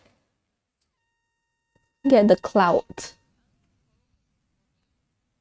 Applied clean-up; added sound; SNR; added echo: neural mask model RNNoise.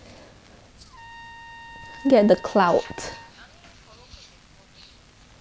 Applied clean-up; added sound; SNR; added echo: none; Trumpet; 18 dB; none.